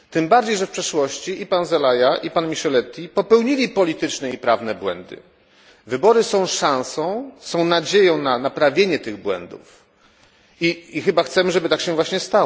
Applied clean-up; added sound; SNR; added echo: none; none; none; none.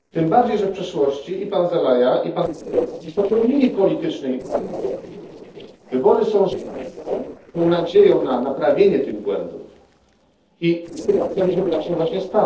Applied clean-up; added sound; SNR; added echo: neural separator model SepFormer DNS4.